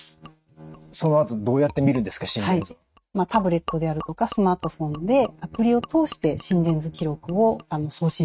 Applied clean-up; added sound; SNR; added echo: neural mask model RNNoise.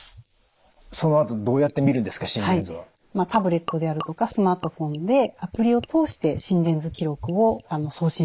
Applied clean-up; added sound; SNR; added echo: neural mask model Resemble Enhance denoiser.